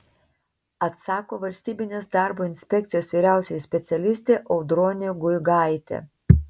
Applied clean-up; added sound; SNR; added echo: none; none; none; none.